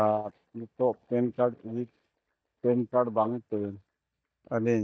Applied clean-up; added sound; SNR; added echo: neural mask model DeepFilterNet 3.